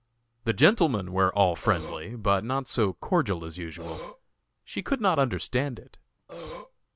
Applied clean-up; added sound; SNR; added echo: none; Burping, eructation; 12 dB; none.